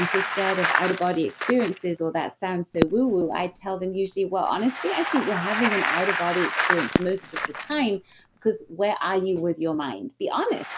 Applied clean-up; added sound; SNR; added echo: none; Bicycle + Fireworks; 4 dB; none.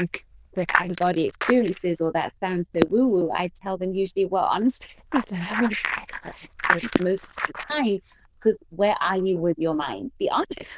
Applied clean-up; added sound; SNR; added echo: neural diffusion model UNIVERSE++.